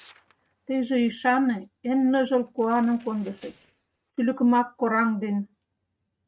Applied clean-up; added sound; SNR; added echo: neural mask model RNNoise.